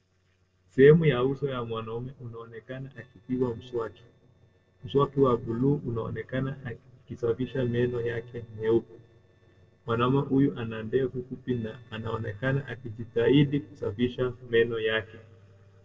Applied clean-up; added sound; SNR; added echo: neural separator model SepFormer DNS4.